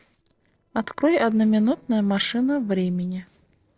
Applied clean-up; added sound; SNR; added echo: neural separator model SepFormer DNS4.